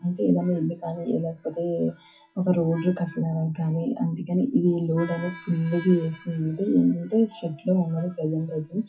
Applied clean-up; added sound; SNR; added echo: classical method WPE with log-MMSE.